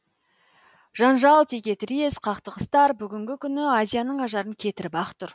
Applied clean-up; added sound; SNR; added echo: none; none; none; none.